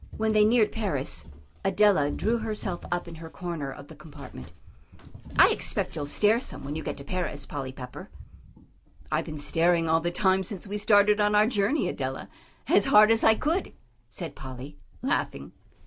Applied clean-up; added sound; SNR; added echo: none; Cat; 16 dB; none.